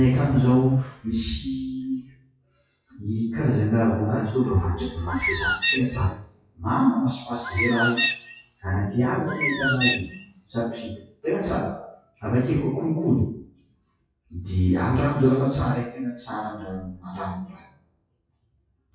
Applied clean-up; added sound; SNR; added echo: classical method WPE with log-MMSE.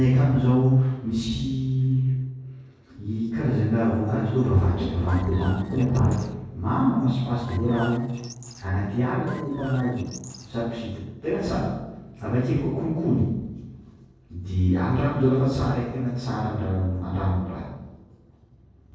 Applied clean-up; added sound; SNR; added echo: neural separator model SepFormer DNS4.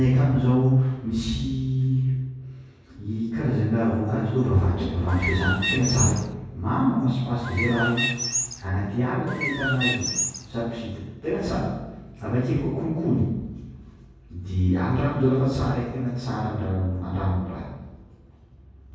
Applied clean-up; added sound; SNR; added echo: none; Bird; 3 dB; reverberation time 1.3 s.